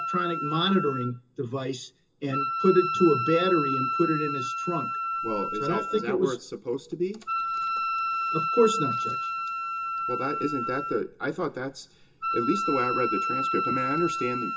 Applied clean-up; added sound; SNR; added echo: none; Wind instrument, woodwind instrument; 2 dB; reverberation time 0.2 s.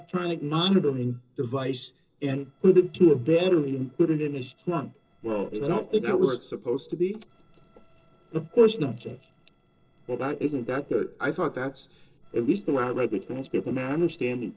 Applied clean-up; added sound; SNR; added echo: neural separator model SepFormer DNS4.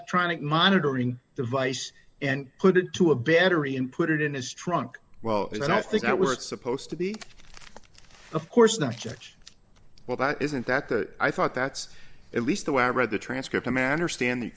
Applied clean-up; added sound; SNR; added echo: none; none; none; none.